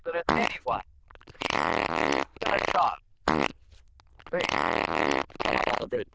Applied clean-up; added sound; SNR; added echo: neural diffusion model UNIVERSE++.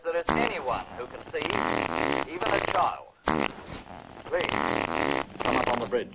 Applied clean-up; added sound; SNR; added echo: none; Fart; -3 dB; none.